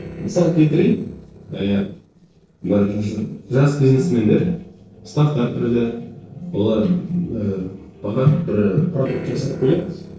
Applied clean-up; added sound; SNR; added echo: neural separator model SepFormer DNS4.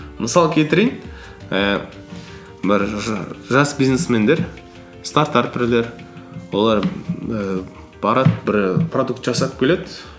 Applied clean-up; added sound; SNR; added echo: none; none; none; none.